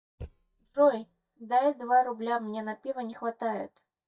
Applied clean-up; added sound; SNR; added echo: neural mask model DeepFilterNet 3.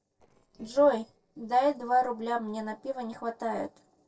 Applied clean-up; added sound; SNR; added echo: neural separator model SepFormer DNS4.